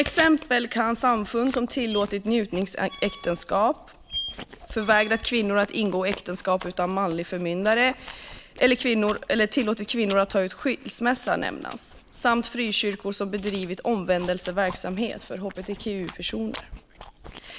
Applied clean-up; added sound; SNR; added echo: none; Squeak + Chewing, mastication; 16 dB; none.